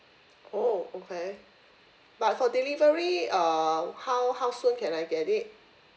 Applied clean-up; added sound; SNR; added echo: none; none; none; none.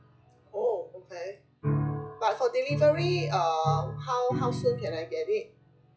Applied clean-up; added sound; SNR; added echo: classical method log-MMSE.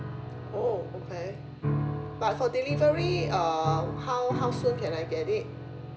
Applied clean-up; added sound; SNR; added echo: none; Piano; 3 dB; none.